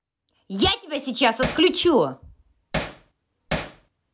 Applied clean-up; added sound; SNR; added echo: none; Hammer; 6 dB; none.